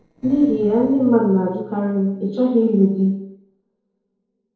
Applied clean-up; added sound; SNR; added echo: neural separator model SepFormer DNS4.